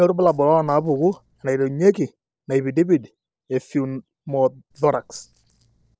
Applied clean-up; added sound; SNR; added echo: neural separator model SepFormer DNS4.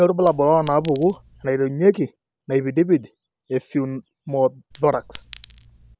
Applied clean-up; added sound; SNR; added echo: none; Chink, clink; 17 dB; none.